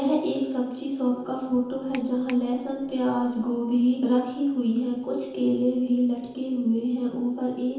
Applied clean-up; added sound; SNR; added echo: none; Finger snapping; 20 dB; reverberation time 1.0 s.